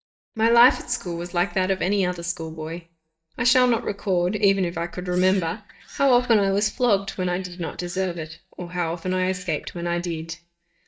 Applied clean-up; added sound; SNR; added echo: neural mask model DeepFilterNet 3.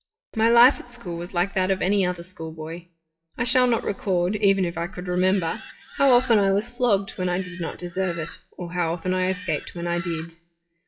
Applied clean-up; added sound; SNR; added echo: classical method WPE with log-MMSE.